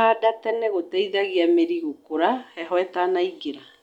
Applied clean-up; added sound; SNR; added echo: none; none; none; none.